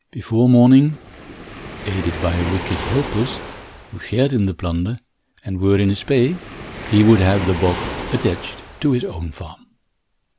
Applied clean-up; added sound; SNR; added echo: none; Waves, surf; 12 dB; none.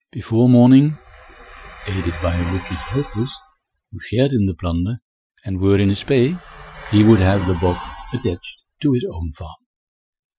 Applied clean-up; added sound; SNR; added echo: classical method Wiener filter.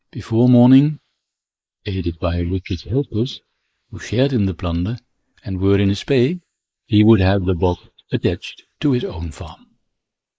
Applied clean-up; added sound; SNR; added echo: neural mask model Resemble Enhance denoiser.